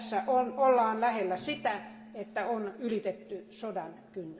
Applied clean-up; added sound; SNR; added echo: none; Piano; 18 dB; reverberation time 1.4 s.